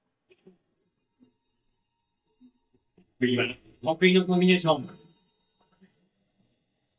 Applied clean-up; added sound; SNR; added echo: neural mask model DeepFilterNet 3.